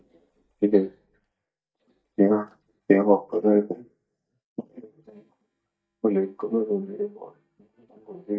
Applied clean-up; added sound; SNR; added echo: neural mask model DeepFilterNet 3.